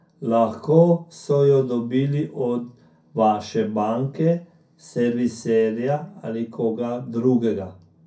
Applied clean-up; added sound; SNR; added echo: none; none; none; reverberation time 0.3 s.